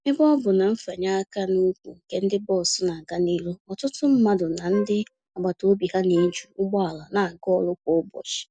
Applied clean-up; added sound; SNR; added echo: none; Wind instrument, woodwind instrument; 16 dB; none.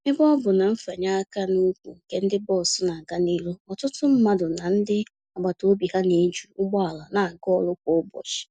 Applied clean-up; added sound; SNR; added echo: none; none; none; none.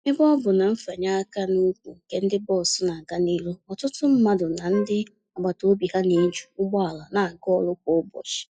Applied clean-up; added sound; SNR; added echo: classical method log-MMSE.